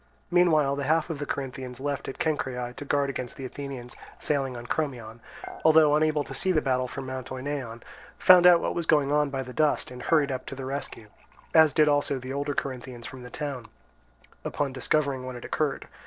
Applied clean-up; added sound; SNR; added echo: neural separator model SepFormer DNS4.